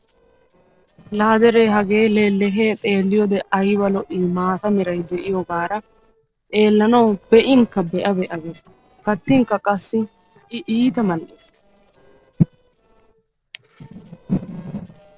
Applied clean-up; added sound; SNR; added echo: neural separator model SepFormer DNS4.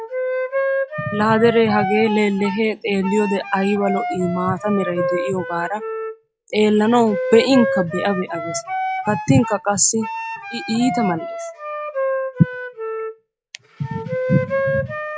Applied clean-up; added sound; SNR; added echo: classical method log-MMSE.